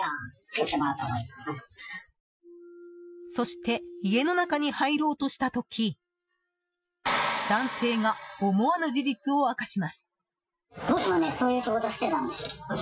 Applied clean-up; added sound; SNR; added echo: classical method Wiener filter.